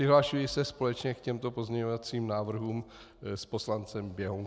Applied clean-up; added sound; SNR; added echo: none; none; none; none.